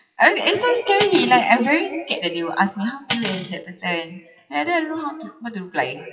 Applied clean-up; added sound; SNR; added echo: classical method WPE with log-MMSE.